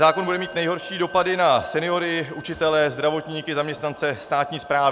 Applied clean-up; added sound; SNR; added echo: none; Musical instrument; 19 dB; none.